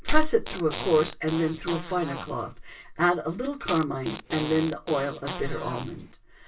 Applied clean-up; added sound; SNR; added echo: none; Fart; 12 dB; reverberation time 0.1 s.